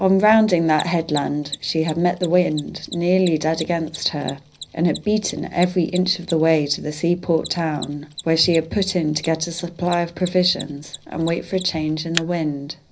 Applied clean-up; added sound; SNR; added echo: none; Mechanisms; 17 dB; reverberation time 0.5 s.